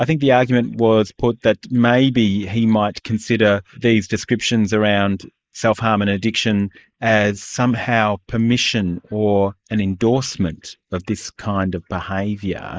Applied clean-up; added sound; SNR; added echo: neural mask model Resemble Enhance denoiser.